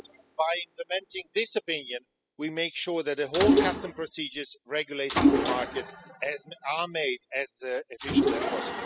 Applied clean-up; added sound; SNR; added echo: classical method spectral subtraction.